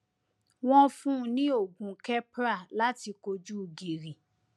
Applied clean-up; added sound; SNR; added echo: none; none; none; none.